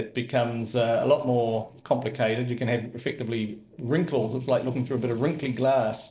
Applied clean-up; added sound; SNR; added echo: neural separator model SepFormer DNS4.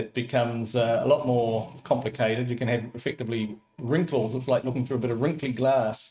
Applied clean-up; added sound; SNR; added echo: neural mask model RNNoise.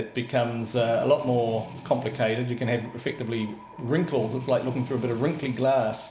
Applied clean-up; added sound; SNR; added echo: none; Strum; 15 dB; none.